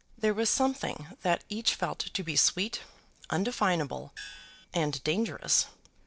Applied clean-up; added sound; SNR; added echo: neural separator model SepFormer DNS4.